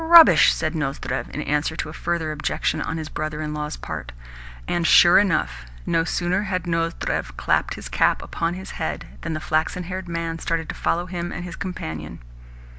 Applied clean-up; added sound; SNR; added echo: none; none; none; none.